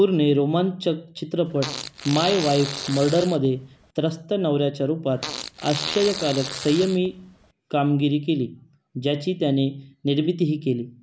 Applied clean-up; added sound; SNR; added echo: none; Fart; 10 dB; none.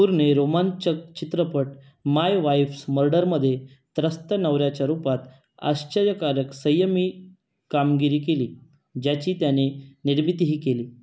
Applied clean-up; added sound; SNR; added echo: none; none; none; none.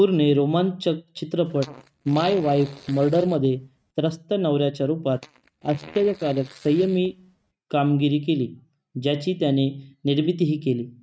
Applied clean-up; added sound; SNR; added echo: neural mask model RNNoise.